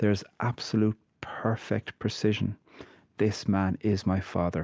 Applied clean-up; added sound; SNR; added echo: none; none; none; none.